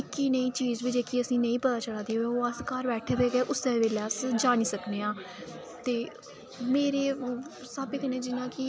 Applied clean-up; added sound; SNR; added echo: none; none; none; none.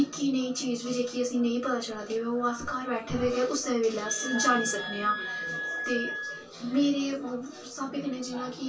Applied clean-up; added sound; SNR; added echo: none; Wind instrument, woodwind instrument; 6 dB; reverberation time 0.1 s.